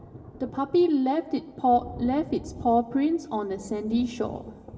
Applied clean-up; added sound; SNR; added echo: none; Thunder; 18 dB; reverberation time 1.7 s.